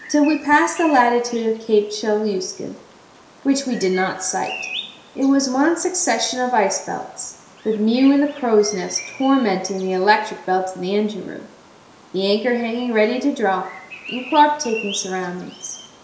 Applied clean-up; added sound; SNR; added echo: none; Bird vocalization, bird call, bird song; 18 dB; reverberation time 0.7 s.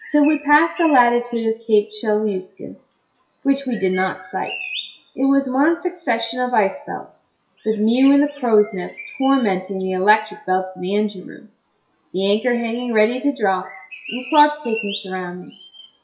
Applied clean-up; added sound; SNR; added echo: classical method WPE with log-MMSE.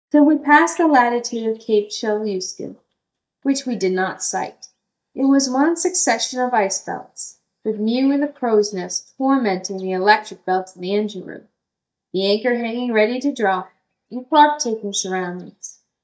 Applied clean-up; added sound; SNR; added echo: neural mask model DeepFilterNet 3.